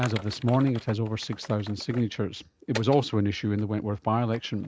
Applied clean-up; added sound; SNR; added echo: neural mask model RNNoise.